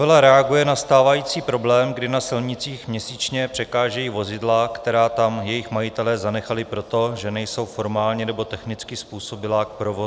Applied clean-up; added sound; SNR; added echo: none; none; none; none.